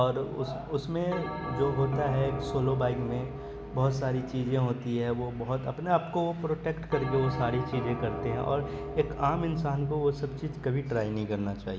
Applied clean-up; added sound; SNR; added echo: none; Bell; 10 dB; none.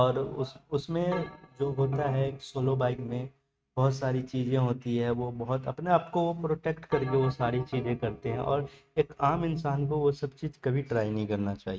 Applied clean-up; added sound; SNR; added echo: neural mask model RNNoise.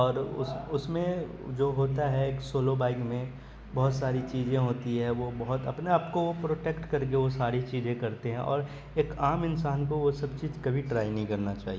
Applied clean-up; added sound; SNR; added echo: none; none; none; none.